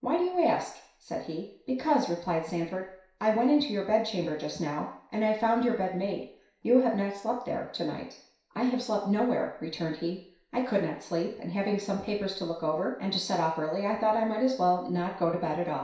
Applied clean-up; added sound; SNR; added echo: none; none; none; reverberation time 0.6 s.